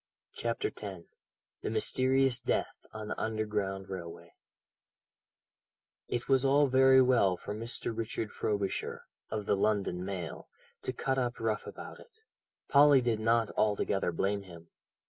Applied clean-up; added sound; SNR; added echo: none; none; none; none.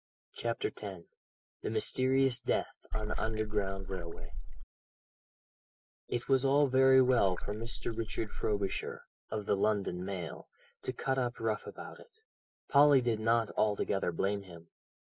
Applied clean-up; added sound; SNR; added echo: neural mask model Resemble Enhance denoiser.